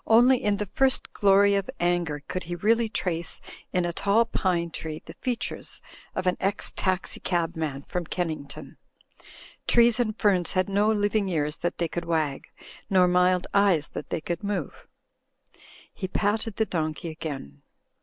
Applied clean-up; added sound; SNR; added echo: none; none; none; none.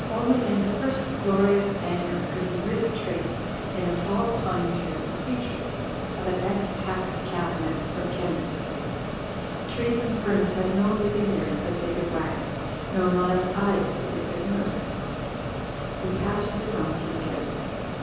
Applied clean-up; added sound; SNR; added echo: none; Mechanisms; 3 dB; reverberation time 1.3 s.